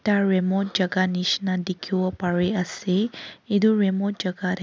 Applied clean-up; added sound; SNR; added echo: none; none; none; none.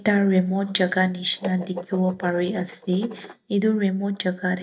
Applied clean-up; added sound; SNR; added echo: neural mask model DeepFilterNet 3.